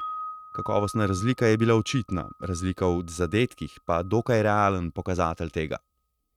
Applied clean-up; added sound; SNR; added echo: neural mask model RNNoise.